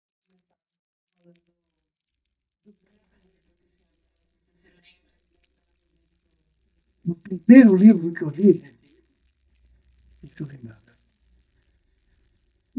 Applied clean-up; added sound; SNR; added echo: neural mask model DeepFilterNet 3.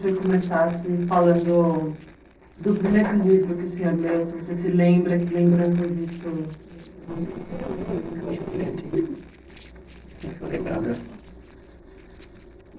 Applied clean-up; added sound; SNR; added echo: neural separator model SepFormer DNS4.